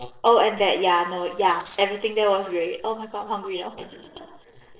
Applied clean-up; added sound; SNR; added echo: neural separator model SepFormer DNS4.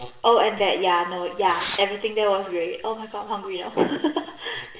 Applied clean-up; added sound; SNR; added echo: none; Fireworks; 14 dB; reverberation time 0.6 s.